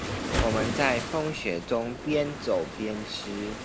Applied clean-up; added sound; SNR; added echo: none; Waves, surf; 4 dB; none.